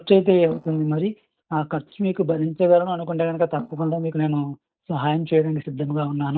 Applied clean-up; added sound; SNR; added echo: neural mask model DeepFilterNet 3.